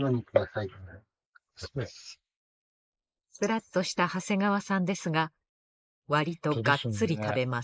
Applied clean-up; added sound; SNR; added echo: neural mask model Resemble Enhance denoiser.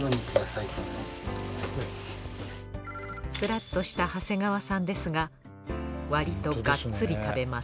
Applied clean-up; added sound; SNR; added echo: none; none; none; none.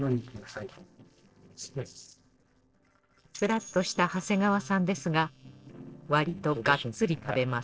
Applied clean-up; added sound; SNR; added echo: neural separator model SepFormer DNS4.